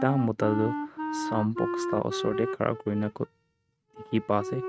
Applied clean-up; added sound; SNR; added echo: neural mask model RNNoise.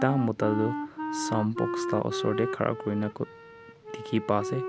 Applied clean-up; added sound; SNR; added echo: none; Wind instrument, woodwind instrument; 5 dB; none.